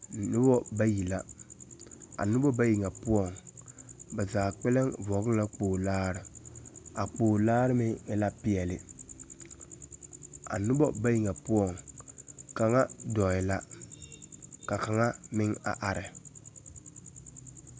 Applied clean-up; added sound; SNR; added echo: none; none; none; none.